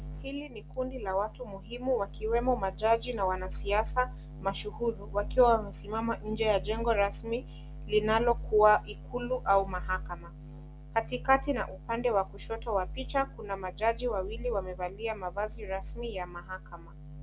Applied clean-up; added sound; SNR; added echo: none; none; none; none.